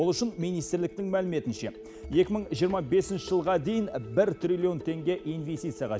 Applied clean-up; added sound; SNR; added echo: none; none; none; none.